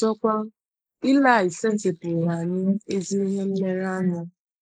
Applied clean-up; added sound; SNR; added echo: neural mask model Resemble Enhance denoiser.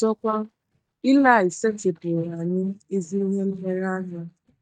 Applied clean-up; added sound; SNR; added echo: neural mask model DeepFilterNet 3.